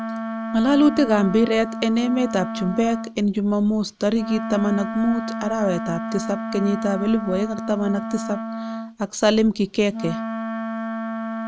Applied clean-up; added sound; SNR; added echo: none; Wind instrument, woodwind instrument; 7 dB; none.